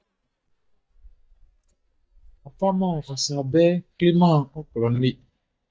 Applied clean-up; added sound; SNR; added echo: neural mask model DeepFilterNet 3.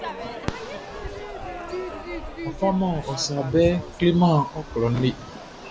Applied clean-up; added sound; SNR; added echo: none; Crowd / Fireworks; 10 dB; none.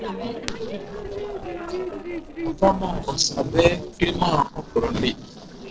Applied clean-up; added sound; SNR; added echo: neural separator model SepFormer DNS4.